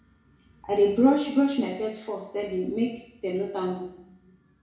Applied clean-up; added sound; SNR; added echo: none; none; none; reverberation time 0.6 s.